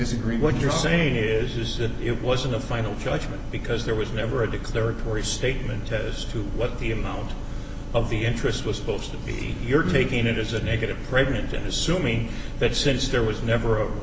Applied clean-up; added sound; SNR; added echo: none; none; none; none.